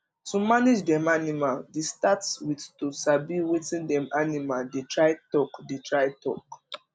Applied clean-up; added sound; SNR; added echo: none; none; none; none.